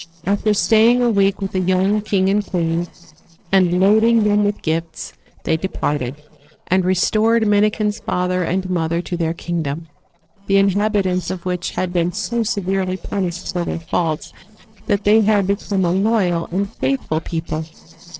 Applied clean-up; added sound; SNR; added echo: neural separator model SepFormer DNS4.